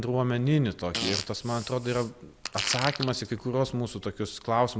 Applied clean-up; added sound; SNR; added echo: none; Fart; 8 dB; none.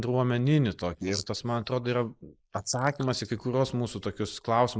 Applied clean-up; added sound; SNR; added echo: neural mask model Resemble Enhance denoiser.